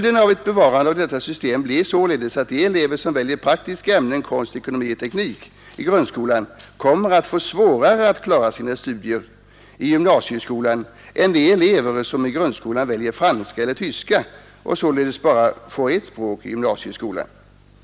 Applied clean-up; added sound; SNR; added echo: none; none; none; none.